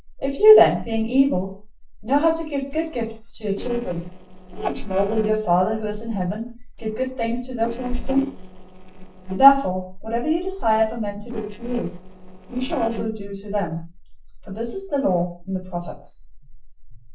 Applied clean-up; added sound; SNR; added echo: neural separator model SepFormer DNS4.